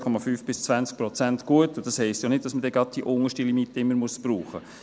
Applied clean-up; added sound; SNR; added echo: none; none; none; none.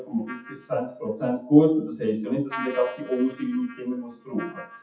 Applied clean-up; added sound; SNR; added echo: classical method WPE with log-MMSE.